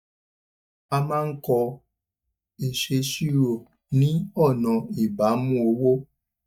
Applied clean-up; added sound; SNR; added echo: neural mask model DeepFilterNet 3.